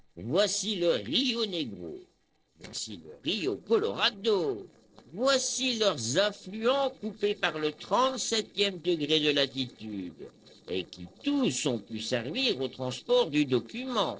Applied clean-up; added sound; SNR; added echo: neural separator model SepFormer DNS4.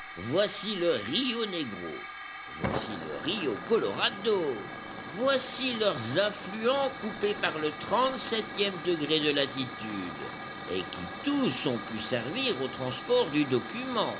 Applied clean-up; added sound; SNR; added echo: none; Hiss / Fire; 9 dB; none.